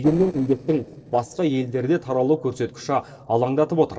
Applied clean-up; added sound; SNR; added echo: neural separator model SepFormer DNS4.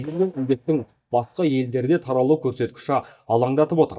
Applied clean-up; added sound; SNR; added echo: neural mask model DeepFilterNet 3.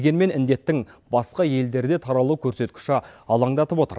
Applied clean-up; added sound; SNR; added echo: none; none; none; none.